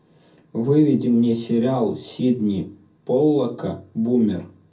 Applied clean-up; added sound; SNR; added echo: none; none; none; reverberation time 0.3 s.